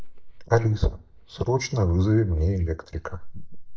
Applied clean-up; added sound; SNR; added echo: neural mask model DeepFilterNet 3.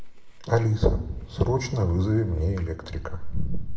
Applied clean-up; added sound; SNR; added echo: none; Chewing, mastication; 6 dB; reverberation time 0.6 s.